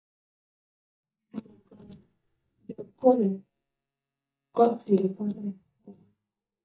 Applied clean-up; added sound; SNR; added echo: neural mask model DeepFilterNet 3.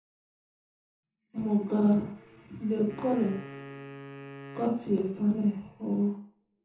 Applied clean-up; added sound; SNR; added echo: none; Wind instrument, woodwind instrument; 15 dB; reverberation time 0.6 s.